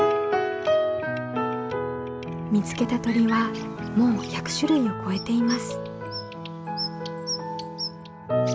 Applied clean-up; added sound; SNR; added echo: none; none; none; none.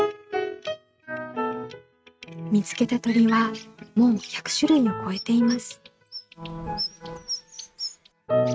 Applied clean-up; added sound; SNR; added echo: neural mask model RNNoise.